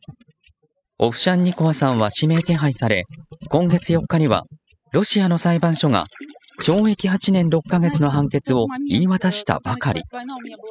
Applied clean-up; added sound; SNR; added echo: classical method spectral subtraction.